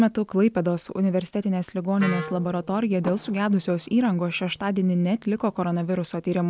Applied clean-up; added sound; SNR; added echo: none; Car + Wind instrument, woodwind instrument; 18 dB; none.